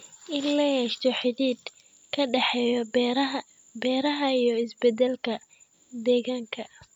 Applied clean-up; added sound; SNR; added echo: none; none; none; none.